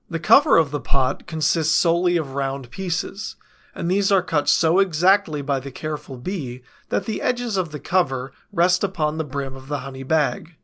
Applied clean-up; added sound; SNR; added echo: none; none; none; none.